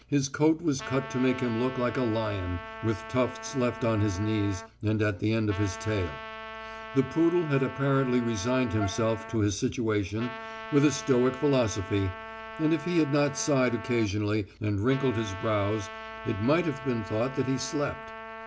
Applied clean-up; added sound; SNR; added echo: none; Wind instrument, woodwind instrument + Trumpet; 13 dB; none.